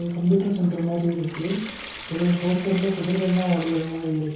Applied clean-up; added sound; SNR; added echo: none; Trickle, dribble / Sink (filling or washing) / Water tap, faucet; 14 dB; reverberation time 0.6 s.